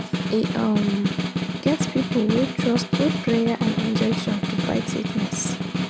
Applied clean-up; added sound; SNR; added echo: none; Snare drum; 1 dB; none.